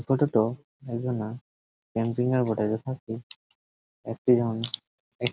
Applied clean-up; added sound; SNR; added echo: none; none; none; none.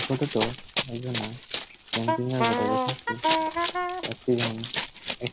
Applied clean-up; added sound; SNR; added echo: none; Wind instrument, woodwind instrument + Run; -2 dB; none.